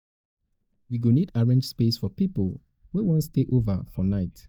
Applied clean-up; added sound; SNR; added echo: neural mask model DeepFilterNet 3.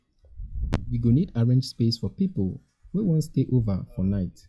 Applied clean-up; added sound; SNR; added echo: classical method log-MMSE.